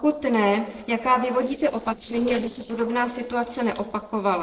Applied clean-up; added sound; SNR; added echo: neural separator model SepFormer DNS4.